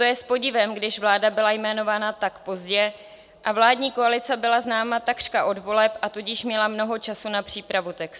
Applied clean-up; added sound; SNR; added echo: none; none; none; none.